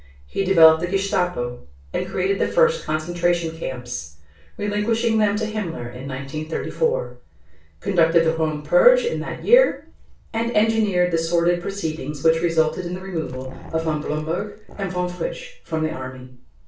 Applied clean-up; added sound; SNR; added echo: none; Growling; 17 dB; reverberation time 0.3 s.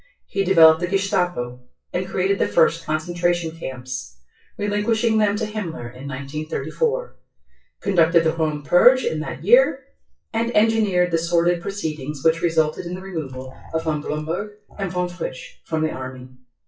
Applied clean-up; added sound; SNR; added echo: classical method WPE with log-MMSE.